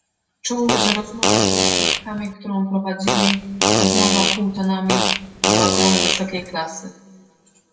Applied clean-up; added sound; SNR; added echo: none; Fart; -5 dB; reverberation time 1.4 s.